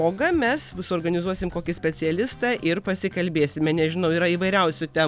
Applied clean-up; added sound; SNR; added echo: none; none; none; none.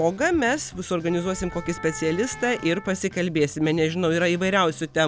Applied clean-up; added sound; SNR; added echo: none; Wind instrument, woodwind instrument; 17 dB; none.